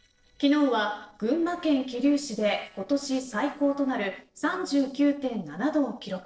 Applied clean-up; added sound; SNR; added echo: neural separator model SepFormer DNS4.